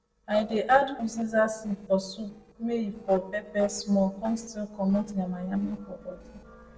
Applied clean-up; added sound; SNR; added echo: neural separator model SepFormer DNS4.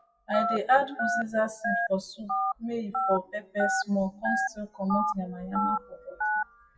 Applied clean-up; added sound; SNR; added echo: classical method WPE with log-MMSE.